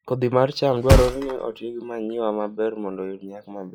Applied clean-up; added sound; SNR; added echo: classical method log-MMSE.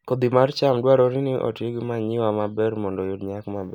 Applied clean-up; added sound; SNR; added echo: none; none; none; none.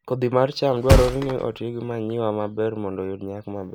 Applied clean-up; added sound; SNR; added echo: none; Thump, thud; 1 dB; none.